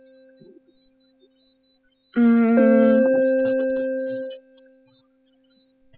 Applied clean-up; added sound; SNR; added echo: classical method spectral subtraction.